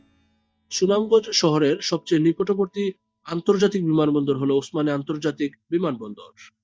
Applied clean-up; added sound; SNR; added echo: neural mask model DeepFilterNet 3.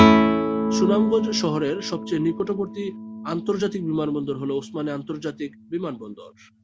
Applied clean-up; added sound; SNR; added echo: none; Guitar; -2 dB; none.